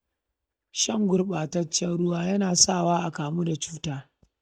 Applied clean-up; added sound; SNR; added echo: neural mask model DeepFilterNet 3.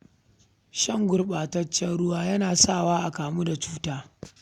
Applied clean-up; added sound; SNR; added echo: none; none; none; none.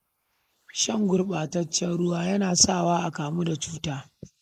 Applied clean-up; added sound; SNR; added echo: neural mask model Resemble Enhance denoiser.